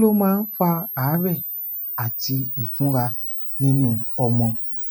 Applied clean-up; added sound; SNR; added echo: classical method spectral subtraction.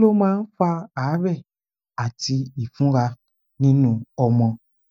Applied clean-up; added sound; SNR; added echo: neural mask model DeepFilterNet 3.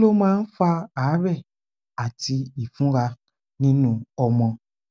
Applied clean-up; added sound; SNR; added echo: none; Camera; 5 dB; none.